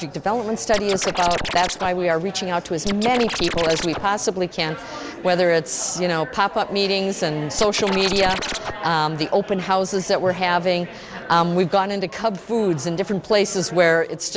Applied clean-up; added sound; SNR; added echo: none; Scratching (performance technique); 6 dB; none.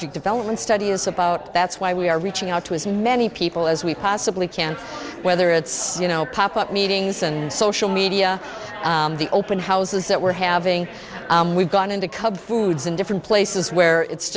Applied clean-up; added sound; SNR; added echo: none; none; none; none.